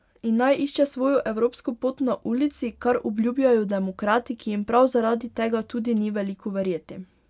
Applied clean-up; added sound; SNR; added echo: none; none; none; none.